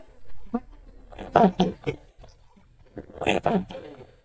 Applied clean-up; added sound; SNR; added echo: neural mask model DeepFilterNet 3.